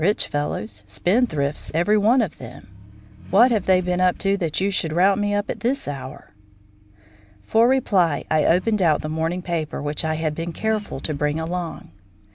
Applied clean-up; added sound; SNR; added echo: none; Accelerating, revving, vroom; 20 dB; none.